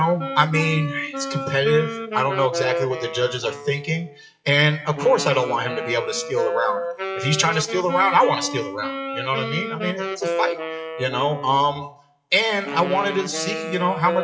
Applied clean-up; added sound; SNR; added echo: classical method WPE with log-MMSE.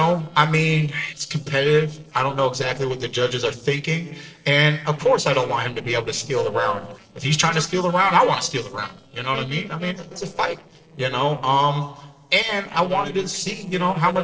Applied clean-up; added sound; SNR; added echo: neural separator model SepFormer DNS4.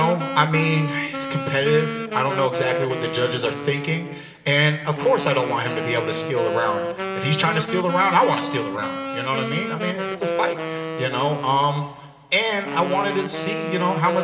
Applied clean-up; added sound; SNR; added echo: none; Wind instrument, woodwind instrument; 6 dB; reverberation time 3.0 s.